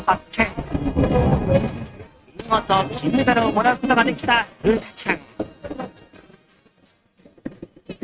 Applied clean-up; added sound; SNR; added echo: neural mask model RNNoise.